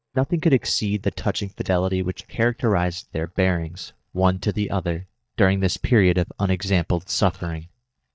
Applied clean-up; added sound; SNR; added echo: neural mask model DeepFilterNet 3.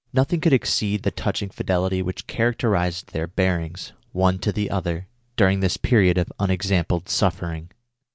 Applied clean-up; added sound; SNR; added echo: none; none; none; none.